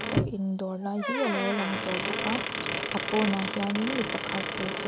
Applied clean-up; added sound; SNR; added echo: none; Squeak / Wood; 0 dB; none.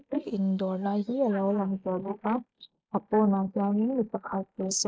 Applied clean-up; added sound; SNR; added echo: neural mask model Resemble Enhance denoiser.